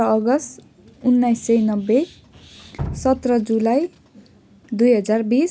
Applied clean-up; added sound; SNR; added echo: none; Drip; 19 dB; none.